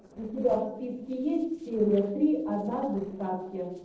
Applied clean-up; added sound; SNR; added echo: neural separator model SepFormer DNS4.